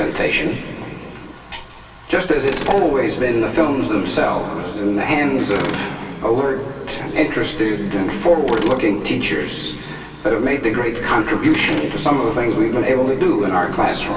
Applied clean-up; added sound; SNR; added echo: none; Tools; 18 dB; reverberation time 2.5 s.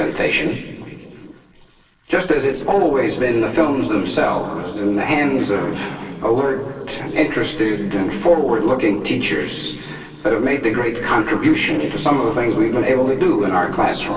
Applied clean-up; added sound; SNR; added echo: neural separator model SepFormer DNS4.